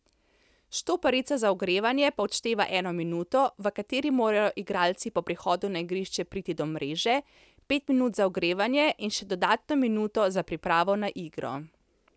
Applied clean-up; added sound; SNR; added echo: none; none; none; none.